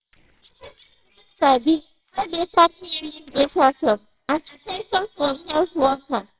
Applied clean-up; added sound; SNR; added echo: neural separator model SepFormer WHAMR!.